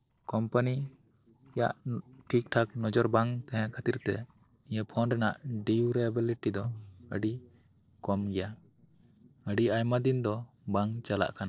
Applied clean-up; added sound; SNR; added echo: neural separator model SepFormer DNS4.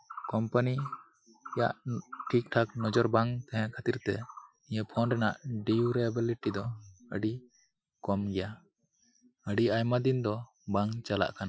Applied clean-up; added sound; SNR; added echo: classical method Wiener filter.